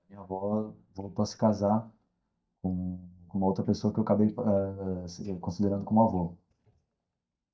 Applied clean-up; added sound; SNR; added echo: neural mask model DeepFilterNet 3.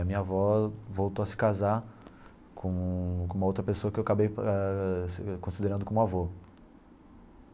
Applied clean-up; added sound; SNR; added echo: none; none; none; none.